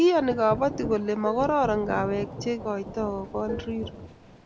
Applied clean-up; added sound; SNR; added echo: none; Dishes, pots, and pans + Thunder / Rain; 10 dB; none.